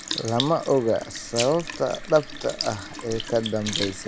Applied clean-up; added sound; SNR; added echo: none; Sink (filling or washing) / Liquid; 8 dB; none.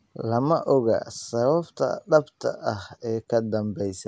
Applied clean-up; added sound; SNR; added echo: none; none; none; none.